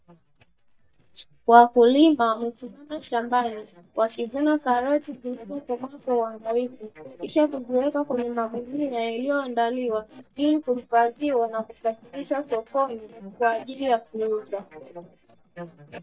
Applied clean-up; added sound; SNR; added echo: neural mask model DeepFilterNet 3.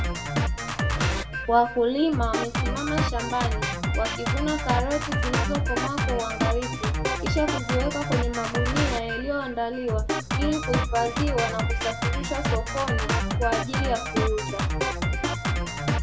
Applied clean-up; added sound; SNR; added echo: none; Drum kit; -3 dB; reverberation time 0.4 s.